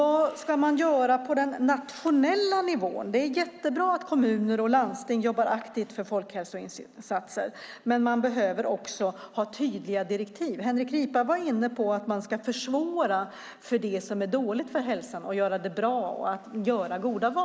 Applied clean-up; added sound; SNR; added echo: none; none; none; none.